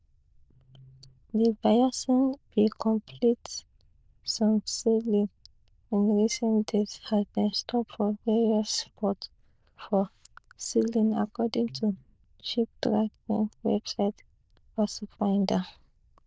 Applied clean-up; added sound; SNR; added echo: neural diffusion model UNIVERSE++.